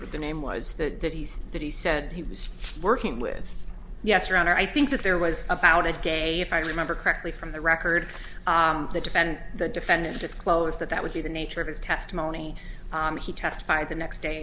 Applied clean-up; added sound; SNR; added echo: none; none; none; none.